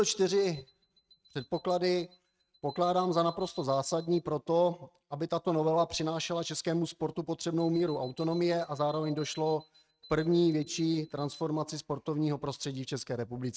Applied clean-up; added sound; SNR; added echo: neural mask model RNNoise.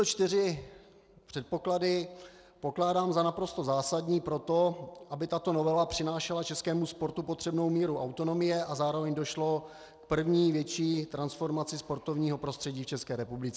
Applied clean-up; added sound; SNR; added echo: none; none; none; none.